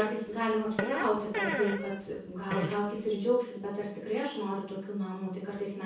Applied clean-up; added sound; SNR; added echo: none; Fart; 5 dB; reverberation time 0.6 s.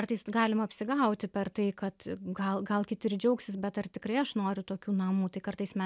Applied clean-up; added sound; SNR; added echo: none; none; none; none.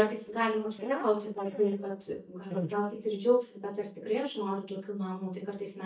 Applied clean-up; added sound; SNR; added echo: neural mask model DeepFilterNet 3.